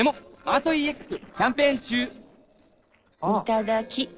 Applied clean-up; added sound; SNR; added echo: neural separator model SepFormer DNS4.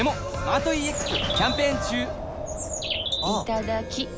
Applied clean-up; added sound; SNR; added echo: none; Wind + Bird; 2 dB; none.